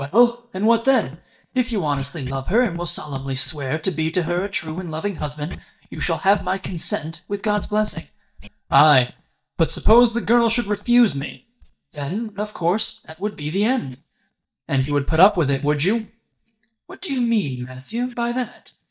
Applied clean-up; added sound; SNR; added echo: neural mask model DeepFilterNet 3.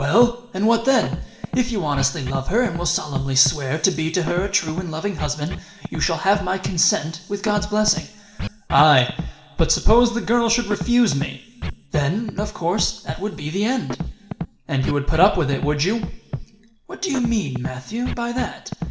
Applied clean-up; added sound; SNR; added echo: none; Scratching (performance technique); 10 dB; reverberation time 2.0 s.